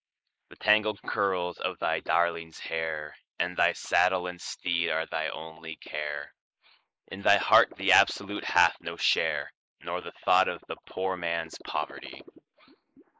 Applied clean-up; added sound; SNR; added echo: neural mask model Resemble Enhance denoiser.